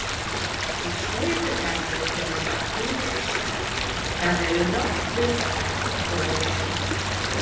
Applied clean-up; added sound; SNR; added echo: none; Stream; -4 dB; reverberation time 0.9 s.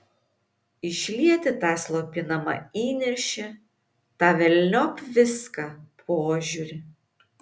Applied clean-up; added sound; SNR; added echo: none; none; none; none.